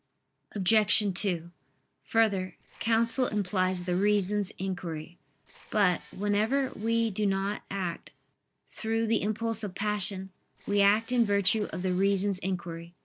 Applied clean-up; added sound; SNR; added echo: neural separator model SepFormer DNS4.